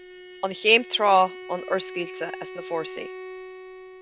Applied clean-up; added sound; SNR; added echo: none; Bowed string instrument; 14 dB; none.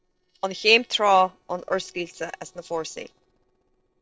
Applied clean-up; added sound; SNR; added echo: neural separator model SepFormer DNS4.